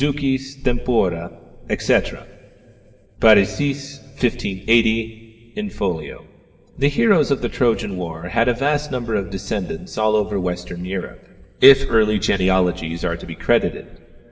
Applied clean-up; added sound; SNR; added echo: none; none; none; reverberation time 2.1 s.